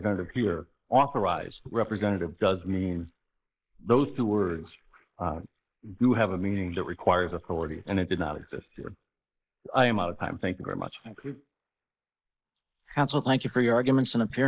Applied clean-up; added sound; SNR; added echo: neural mask model Resemble Enhance denoiser.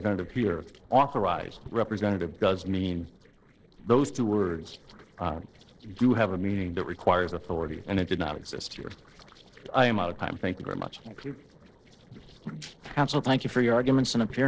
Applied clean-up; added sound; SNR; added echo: neural separator model SepFormer DNS4.